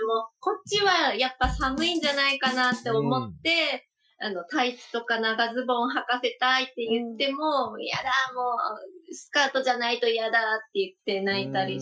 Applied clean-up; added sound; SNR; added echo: classical method Wiener filter.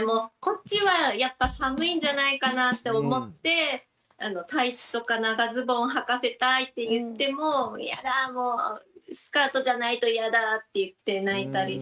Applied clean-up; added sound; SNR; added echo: neural mask model RNNoise.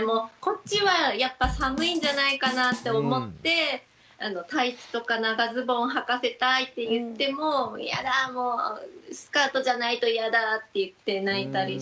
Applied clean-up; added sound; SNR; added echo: none; Drum kit; 9 dB; none.